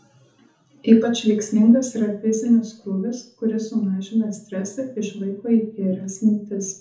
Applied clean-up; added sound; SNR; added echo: none; none; none; reverberation time 0.6 s.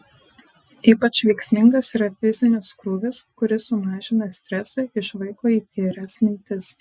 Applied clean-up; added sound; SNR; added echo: none; none; none; none.